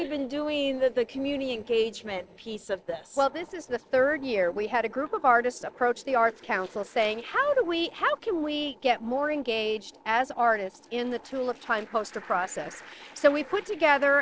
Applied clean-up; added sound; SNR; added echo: neural separator model SepFormer DNS4.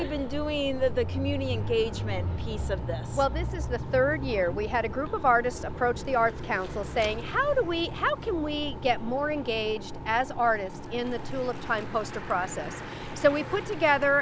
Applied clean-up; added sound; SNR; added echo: none; Mechanisms / Bicycle; 7 dB; none.